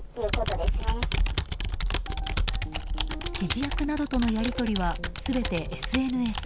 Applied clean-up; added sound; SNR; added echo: none; Computer keyboard; -2 dB; none.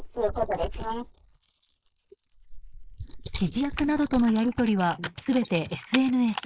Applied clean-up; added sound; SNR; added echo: neural mask model Resemble Enhance denoiser.